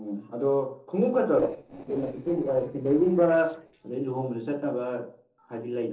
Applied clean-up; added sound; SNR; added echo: neural separator model SepFormer DNS4.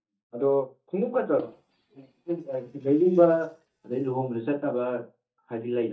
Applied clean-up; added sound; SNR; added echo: neural mask model DeepFilterNet 3.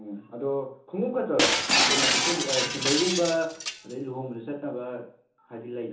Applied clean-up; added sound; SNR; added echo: none; Shatter; -3 dB; reverberation time 1.2 s.